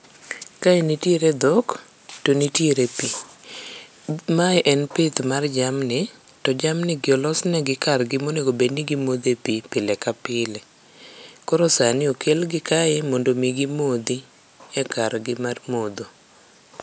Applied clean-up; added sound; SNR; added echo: none; none; none; none.